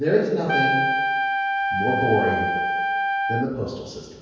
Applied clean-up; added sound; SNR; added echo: none; Trumpet; -3 dB; reverberation time 1.2 s.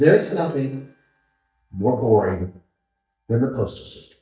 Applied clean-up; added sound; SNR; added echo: neural mask model DeepFilterNet 3.